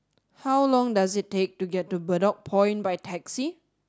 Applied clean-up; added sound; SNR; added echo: none; none; none; none.